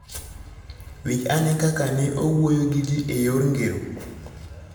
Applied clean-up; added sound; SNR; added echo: none; none; none; reverberation time 1.1 s.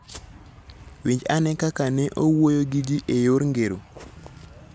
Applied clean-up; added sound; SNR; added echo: none; none; none; none.